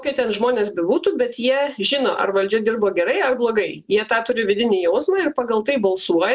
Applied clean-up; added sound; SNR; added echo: none; none; none; none.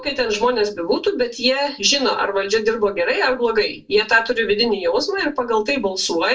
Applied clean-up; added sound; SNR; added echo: none; none; none; reverberation time 0.2 s.